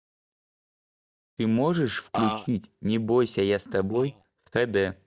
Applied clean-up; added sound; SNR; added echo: neural mask model DeepFilterNet 3.